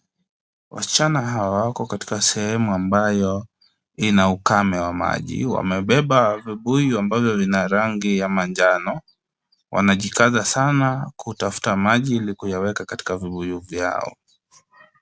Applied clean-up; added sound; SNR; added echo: none; none; none; none.